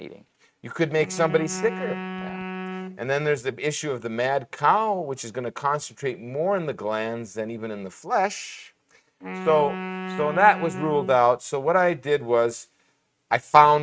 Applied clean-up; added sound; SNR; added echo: neural mask model RNNoise.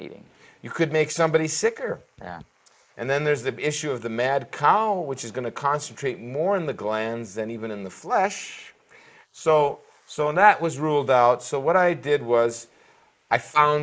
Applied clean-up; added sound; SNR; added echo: neural mask model Resemble Enhance denoiser.